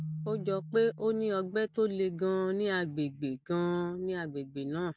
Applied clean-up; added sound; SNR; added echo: none; Keyboard (musical); 15 dB; none.